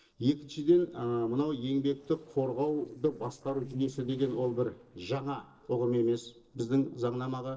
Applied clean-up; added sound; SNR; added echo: neural separator model SepFormer DNS4.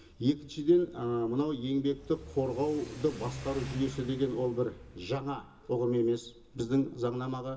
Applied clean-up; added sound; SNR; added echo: none; Accelerating, revving, vroom / Car; 16 dB; reverberation time 0.2 s.